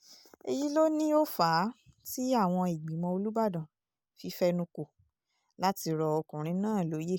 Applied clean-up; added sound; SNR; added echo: none; none; none; none.